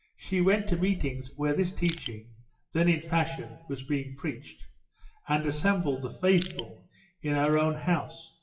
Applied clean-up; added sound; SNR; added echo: classical method WPE with log-MMSE.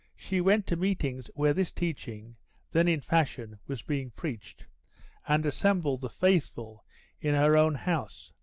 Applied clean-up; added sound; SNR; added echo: none; none; none; none.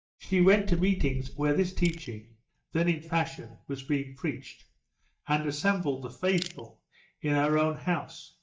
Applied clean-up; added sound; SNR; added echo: neural mask model DeepFilterNet 3.